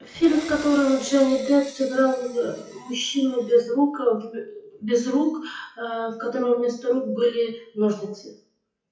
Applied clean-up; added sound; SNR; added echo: classical method WPE with log-MMSE.